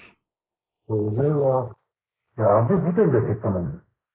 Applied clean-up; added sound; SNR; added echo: neural mask model Resemble Enhance denoiser.